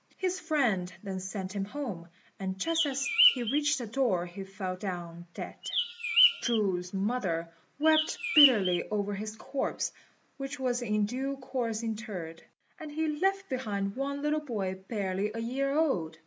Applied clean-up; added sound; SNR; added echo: none; Bird; -2 dB; none.